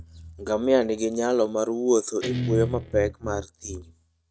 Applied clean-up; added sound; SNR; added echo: neural mask model RNNoise.